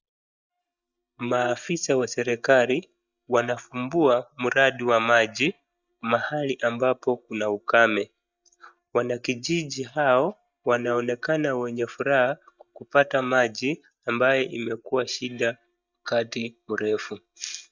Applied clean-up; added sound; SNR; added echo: neural mask model DeepFilterNet 3.